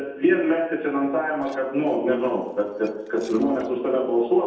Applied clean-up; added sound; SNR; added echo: neural separator model SepFormer DNS4.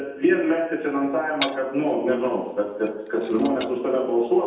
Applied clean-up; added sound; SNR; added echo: none; Glass; 11 dB; reverberation time 0.8 s.